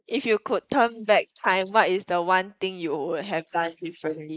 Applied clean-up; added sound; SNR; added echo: neural mask model Resemble Enhance denoiser.